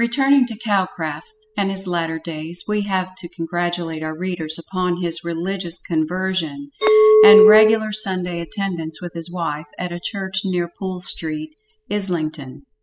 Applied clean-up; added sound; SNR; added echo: classical method spectral subtraction.